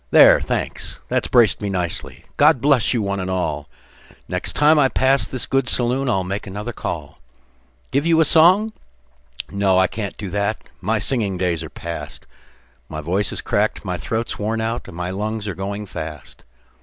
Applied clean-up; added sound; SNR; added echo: none; none; none; none.